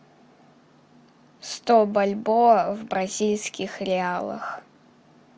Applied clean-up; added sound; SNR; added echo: none; none; none; none.